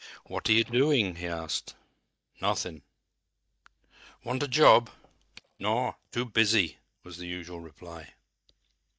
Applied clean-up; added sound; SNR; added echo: neural mask model DeepFilterNet 3.